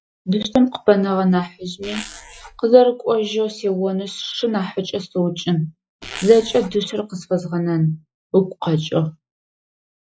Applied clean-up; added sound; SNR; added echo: classical method log-MMSE.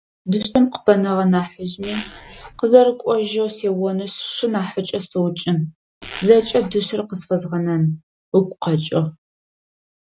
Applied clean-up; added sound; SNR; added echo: none; Zipper (clothing); 15 dB; none.